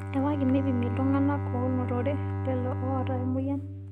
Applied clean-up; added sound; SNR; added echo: none; Bowed string instrument; 1 dB; none.